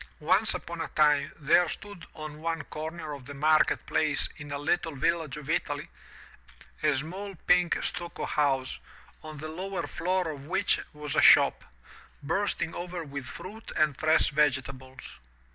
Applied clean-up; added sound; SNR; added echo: none; none; none; none.